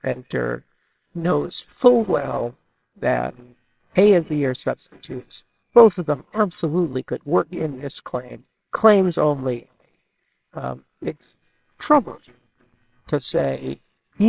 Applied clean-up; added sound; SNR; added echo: neural separator model SepFormer WHAMR!.